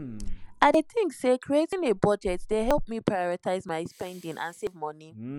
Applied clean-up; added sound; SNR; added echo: none; Respiratory sounds; 10 dB; none.